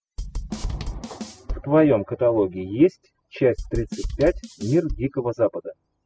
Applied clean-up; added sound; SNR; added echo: classical method spectral subtraction.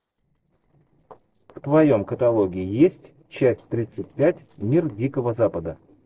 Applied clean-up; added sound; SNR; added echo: neural separator model SepFormer DNS4.